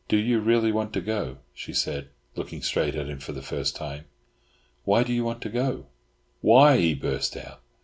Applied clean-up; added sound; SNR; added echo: none; none; none; none.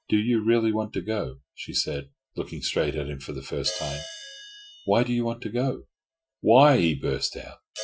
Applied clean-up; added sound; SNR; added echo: classical method Wiener filter.